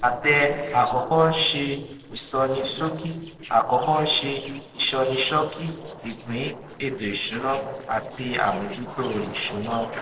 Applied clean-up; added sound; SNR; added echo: neural separator model SepFormer DNS4.